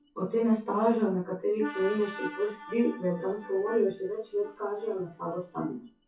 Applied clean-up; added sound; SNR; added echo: classical method WPE with log-MMSE.